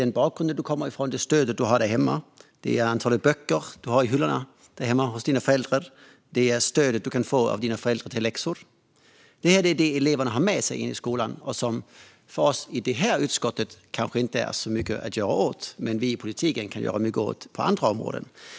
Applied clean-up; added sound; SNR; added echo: none; none; none; none.